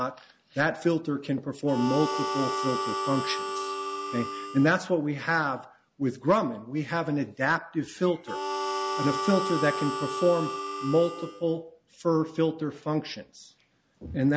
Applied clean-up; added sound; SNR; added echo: none; Harmonica; 4 dB; none.